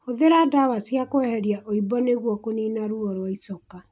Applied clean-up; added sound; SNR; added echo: none; none; none; none.